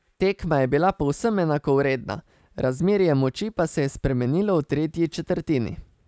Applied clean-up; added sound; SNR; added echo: none; none; none; none.